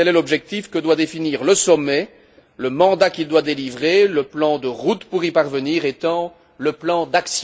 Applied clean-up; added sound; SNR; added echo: none; none; none; none.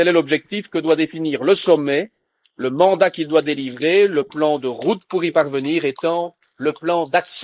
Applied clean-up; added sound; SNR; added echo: neural mask model Resemble Enhance denoiser.